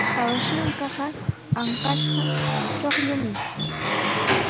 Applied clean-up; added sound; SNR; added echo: none; Squeak / Wood; -5 dB; none.